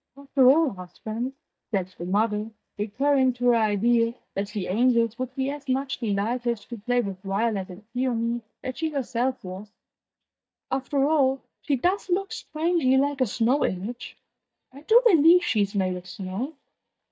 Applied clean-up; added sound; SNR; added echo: neural mask model DeepFilterNet 3.